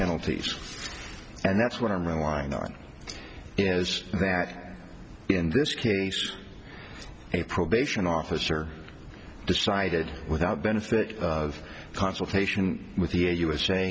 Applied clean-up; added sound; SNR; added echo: none; none; none; none.